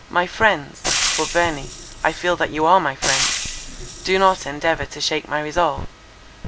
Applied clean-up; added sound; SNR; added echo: none; Frying (food); 4 dB; none.